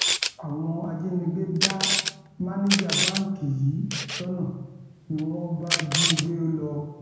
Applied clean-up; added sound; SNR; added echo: none; Camera; 1 dB; reverberation time 1.0 s.